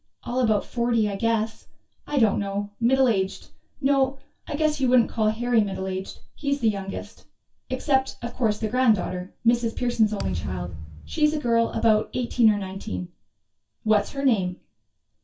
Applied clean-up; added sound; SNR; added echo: none; Thump, thud; 10 dB; reverberation time 0.1 s.